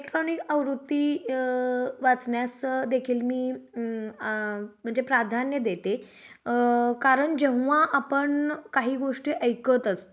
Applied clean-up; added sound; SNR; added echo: none; none; none; none.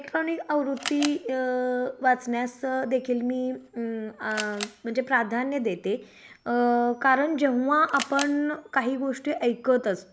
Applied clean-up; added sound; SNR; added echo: none; Camera; 17 dB; none.